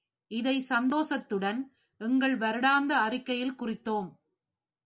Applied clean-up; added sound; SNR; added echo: none; none; none; none.